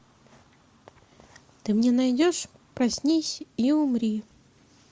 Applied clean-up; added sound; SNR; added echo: none; none; none; none.